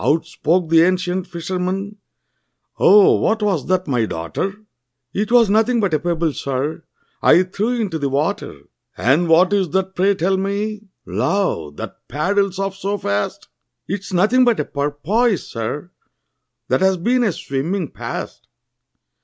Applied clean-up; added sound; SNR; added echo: none; none; none; none.